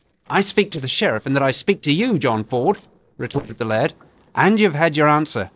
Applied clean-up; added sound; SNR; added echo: neural separator model SepFormer DNS4.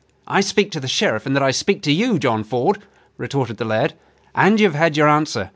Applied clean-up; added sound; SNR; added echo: none; none; none; none.